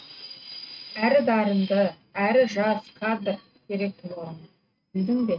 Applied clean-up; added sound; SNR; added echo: neural mask model RNNoise.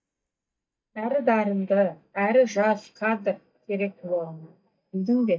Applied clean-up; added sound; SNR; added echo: neural mask model DeepFilterNet 3.